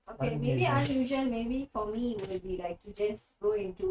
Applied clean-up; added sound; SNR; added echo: neural mask model RNNoise.